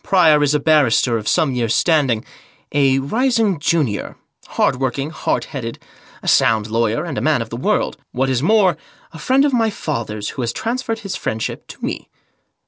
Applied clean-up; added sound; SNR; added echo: none; none; none; none.